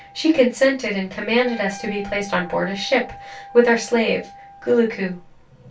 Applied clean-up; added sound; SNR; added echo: none; Wind instrument, woodwind instrument; 20 dB; reverberation time 0.2 s.